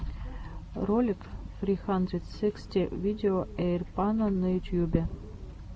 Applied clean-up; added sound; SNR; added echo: none; none; none; none.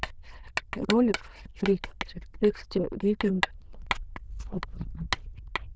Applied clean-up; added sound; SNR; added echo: neural diffusion model UNIVERSE++.